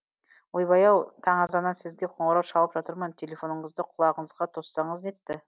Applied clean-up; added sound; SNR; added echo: none; none; none; none.